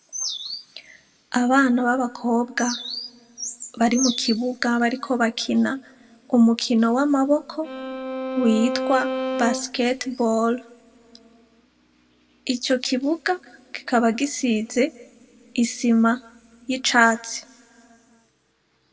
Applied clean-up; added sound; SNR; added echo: none; Bowed string instrument; 6 dB; reverberation time 2.4 s.